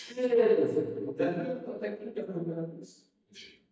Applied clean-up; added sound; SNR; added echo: neural mask model DeepFilterNet 3.